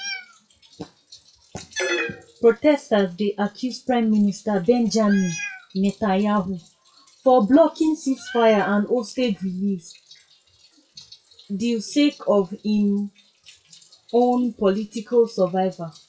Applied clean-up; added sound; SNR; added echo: classical method WPE with log-MMSE.